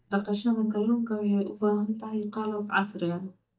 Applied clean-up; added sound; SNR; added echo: neural mask model DeepFilterNet 3.